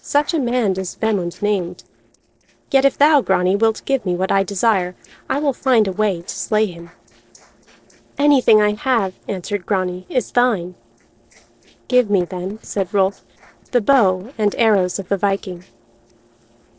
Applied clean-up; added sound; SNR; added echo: neural separator model SepFormer DNS4.